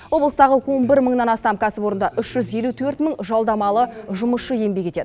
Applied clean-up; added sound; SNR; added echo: none; none; none; none.